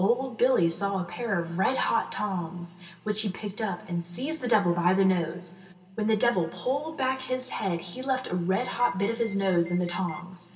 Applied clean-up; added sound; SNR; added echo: none; Alarm; 19 dB; reverberation time 2.9 s.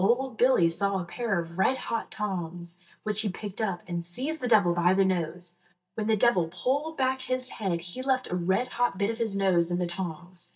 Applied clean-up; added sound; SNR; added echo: neural mask model DeepFilterNet 3.